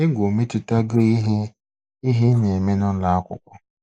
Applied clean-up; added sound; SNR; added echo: neural mask model Resemble Enhance denoiser.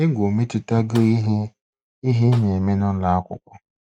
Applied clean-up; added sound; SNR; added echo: neural mask model RNNoise.